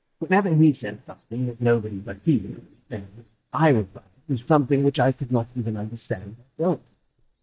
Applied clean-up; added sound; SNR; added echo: neural mask model DeepFilterNet 3.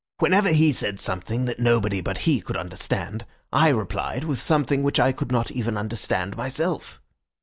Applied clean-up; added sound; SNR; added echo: none; none; none; none.